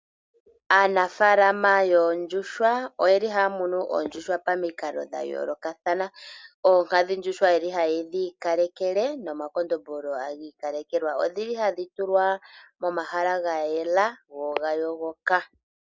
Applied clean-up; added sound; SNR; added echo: none; none; none; none.